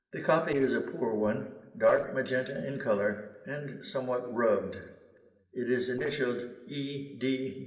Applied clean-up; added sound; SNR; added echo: neural separator model SepFormer DNS4.